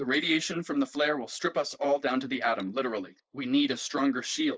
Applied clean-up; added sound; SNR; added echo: neural mask model Resemble Enhance denoiser.